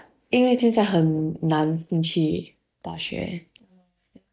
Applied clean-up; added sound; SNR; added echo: neural mask model DeepFilterNet 3.